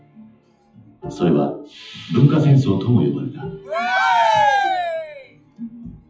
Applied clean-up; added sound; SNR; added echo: classical method WPE with log-MMSE.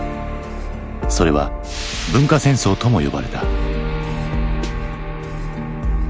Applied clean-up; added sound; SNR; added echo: none; none; none; none.